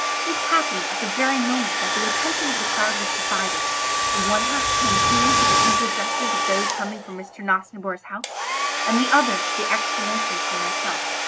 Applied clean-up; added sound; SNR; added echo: none; Domestic sounds, home sounds; -4 dB; none.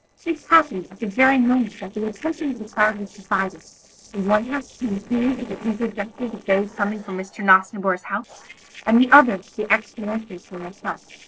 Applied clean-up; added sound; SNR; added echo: neural separator model SepFormer DNS4.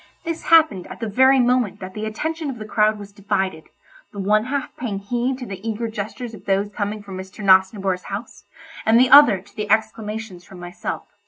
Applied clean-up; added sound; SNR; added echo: none; none; none; none.